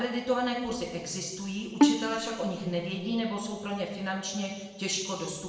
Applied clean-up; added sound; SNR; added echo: none; Bowed string instrument; -2 dB; reverberation time 1.2 s.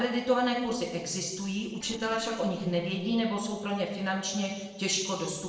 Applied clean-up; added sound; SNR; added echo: neural separator model SepFormer DNS4.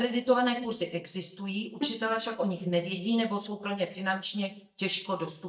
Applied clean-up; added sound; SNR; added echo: neural mask model DeepFilterNet 3.